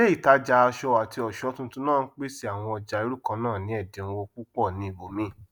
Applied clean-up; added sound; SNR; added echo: none; none; none; none.